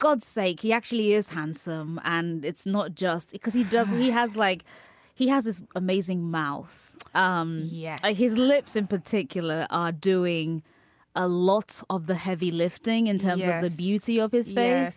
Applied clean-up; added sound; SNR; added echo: none; none; none; none.